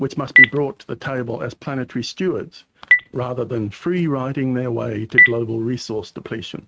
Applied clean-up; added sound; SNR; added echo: neural mask model RNNoise.